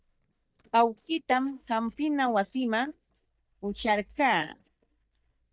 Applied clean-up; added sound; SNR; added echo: neural mask model DeepFilterNet 3.